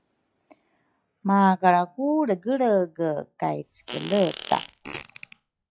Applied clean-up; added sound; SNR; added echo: classical method log-MMSE.